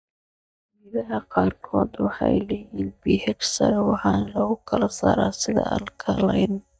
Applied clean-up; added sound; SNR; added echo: neural mask model DeepFilterNet 3.